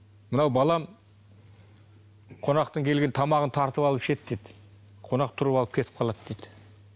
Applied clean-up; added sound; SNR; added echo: none; none; none; none.